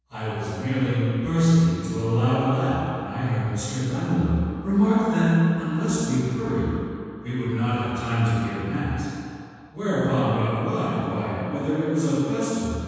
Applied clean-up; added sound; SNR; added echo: none; none; none; reverberation time 2.1 s.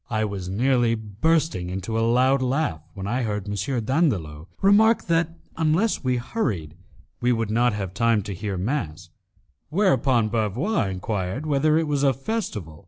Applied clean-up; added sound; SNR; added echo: none; none; none; none.